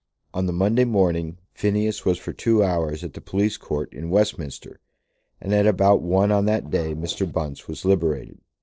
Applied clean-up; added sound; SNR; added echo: neural separator model SepFormer DNS4.